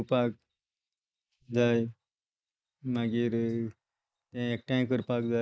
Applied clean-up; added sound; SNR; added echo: neural mask model Resemble Enhance denoiser.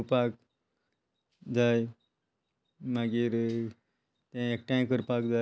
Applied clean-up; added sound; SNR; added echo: none; none; none; none.